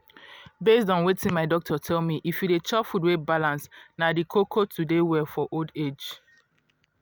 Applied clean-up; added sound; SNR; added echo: none; none; none; none.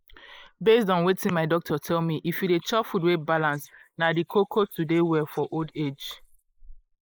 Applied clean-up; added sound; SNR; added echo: neural mask model Resemble Enhance denoiser.